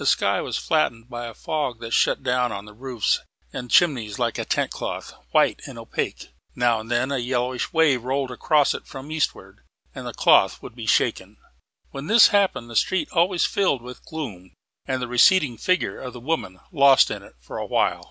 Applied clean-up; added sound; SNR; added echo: none; none; none; none.